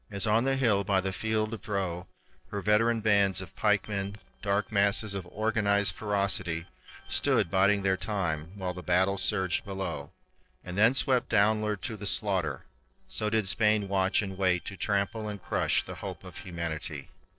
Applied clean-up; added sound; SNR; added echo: neural separator model SepFormer DNS4.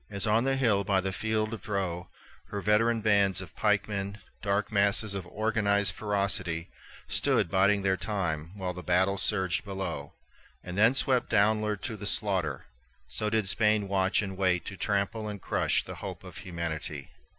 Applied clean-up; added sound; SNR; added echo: none; none; none; none.